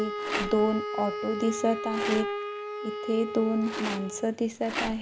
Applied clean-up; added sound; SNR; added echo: none; Rattle + Wind instrument, woodwind instrument; 4 dB; none.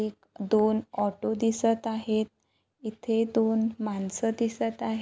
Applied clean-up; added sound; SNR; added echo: none; none; none; none.